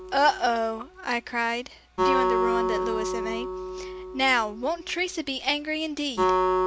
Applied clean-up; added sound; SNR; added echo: none; Acoustic guitar; 0 dB; none.